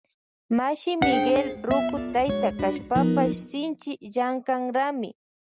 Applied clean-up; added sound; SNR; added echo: none; Guitar; 0 dB; none.